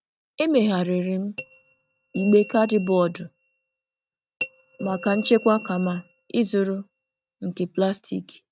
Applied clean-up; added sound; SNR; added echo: neural mask model RNNoise.